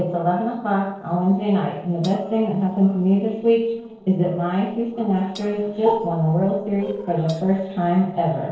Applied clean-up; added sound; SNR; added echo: neural separator model SepFormer DNS4.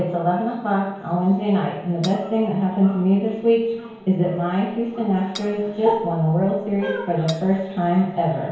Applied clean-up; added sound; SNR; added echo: none; Cutlery, silverware / Dishes, pots, and pans; 18 dB; reverberation time 1.0 s.